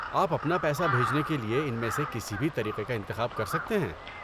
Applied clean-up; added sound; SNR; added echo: none; Crow; 6 dB; none.